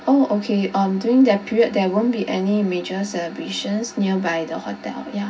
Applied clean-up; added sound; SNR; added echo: none; none; none; reverberation time 0.4 s.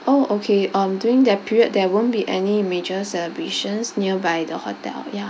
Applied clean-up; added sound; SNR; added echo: none; none; none; none.